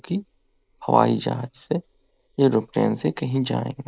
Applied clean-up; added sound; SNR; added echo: neural mask model Resemble Enhance denoiser.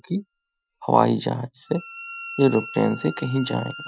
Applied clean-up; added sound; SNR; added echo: classical method Wiener filter.